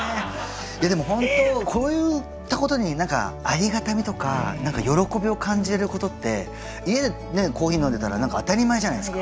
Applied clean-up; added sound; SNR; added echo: none; none; none; none.